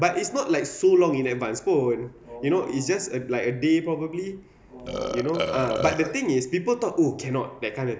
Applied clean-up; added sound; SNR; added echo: none; Burping, eructation; 5 dB; none.